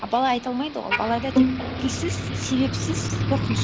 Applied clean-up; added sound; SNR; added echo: none; Bowed string instrument + Motor vehicle (road); -1 dB; none.